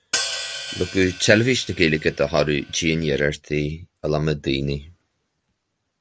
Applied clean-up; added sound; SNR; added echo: none; Hi-hat; 9 dB; none.